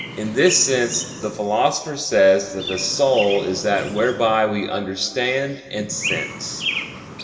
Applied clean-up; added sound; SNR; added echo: none; Chirp, tweet; 11 dB; reverberation time 2.0 s.